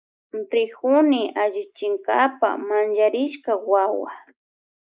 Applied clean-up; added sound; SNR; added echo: neural mask model Resemble Enhance denoiser.